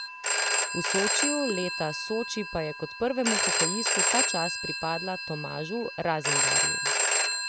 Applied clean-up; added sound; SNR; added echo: none; Telephone; -5 dB; none.